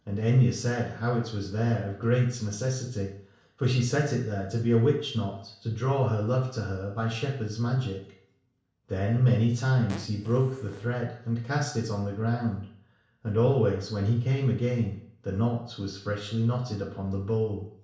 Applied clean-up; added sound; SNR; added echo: none; Fart; 18 dB; reverberation time 0.6 s.